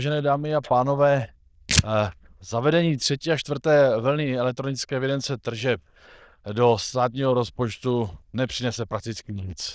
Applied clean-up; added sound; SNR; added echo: neural diffusion model UNIVERSE++.